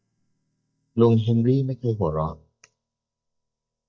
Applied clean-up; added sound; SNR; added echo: neural mask model DeepFilterNet 3.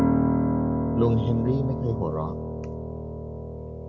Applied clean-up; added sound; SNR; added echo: none; Piano; -3 dB; none.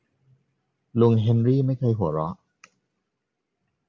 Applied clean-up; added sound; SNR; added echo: none; none; none; none.